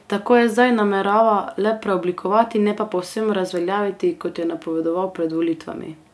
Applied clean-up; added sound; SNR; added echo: none; none; none; none.